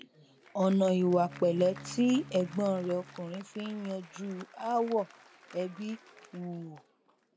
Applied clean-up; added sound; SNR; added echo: none; Applause + Bowed string instrument; 19 dB; none.